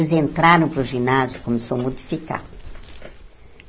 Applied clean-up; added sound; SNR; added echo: none; none; none; none.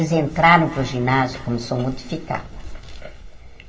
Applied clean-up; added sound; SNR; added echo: none; none; none; reverberation time 2.0 s.